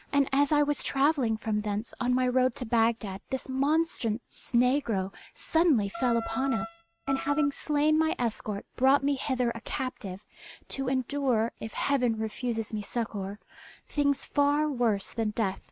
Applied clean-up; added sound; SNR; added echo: neural mask model RNNoise.